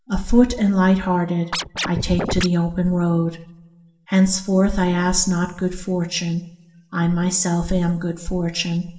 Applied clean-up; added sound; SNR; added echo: none; Scratching (performance technique); 4 dB; reverberation time 0.6 s.